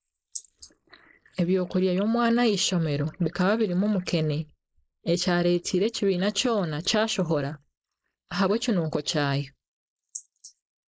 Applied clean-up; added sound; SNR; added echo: neural mask model Resemble Enhance denoiser.